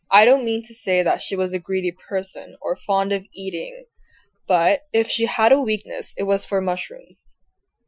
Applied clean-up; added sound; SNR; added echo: classical method Wiener filter.